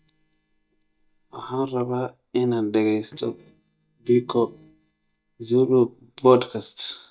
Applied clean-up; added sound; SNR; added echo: neural mask model DeepFilterNet 3.